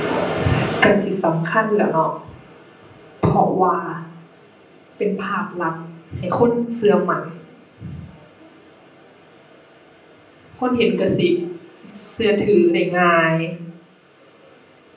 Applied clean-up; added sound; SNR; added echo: none; none; none; reverberation time 0.6 s.